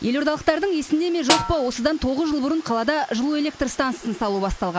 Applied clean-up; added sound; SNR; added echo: none; Snare drum; 3 dB; none.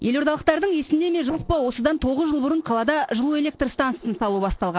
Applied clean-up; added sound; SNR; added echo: neural separator model SepFormer DNS4.